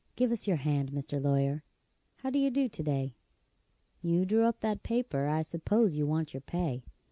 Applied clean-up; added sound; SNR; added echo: none; none; none; none.